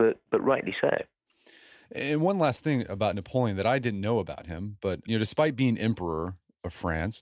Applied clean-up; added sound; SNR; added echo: none; none; none; none.